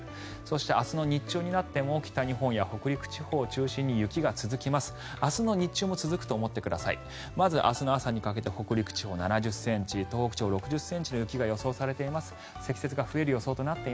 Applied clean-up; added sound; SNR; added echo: none; none; none; none.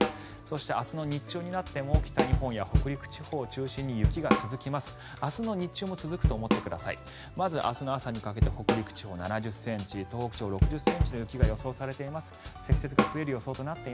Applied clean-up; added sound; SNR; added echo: none; Drum / Drum kit; -2 dB; none.